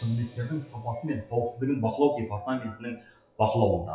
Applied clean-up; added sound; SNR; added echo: classical method WPE with log-MMSE.